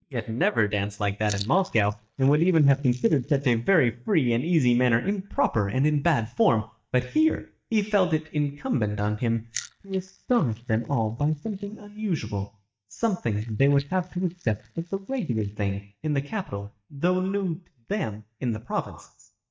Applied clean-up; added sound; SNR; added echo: neural mask model DeepFilterNet 3.